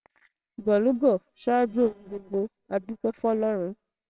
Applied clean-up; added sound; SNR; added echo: neural separator model SepFormer WHAMR!.